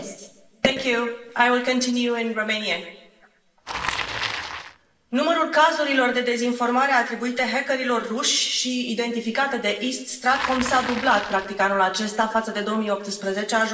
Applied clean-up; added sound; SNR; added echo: none; Bicycle; 14 dB; reverberation time 0.9 s.